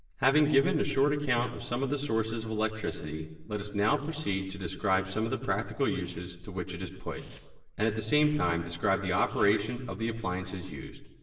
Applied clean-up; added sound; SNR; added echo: neural separator model SepFormer DNS4.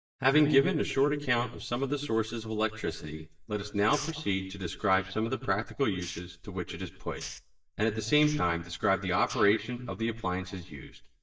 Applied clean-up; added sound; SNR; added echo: neural mask model DeepFilterNet 3.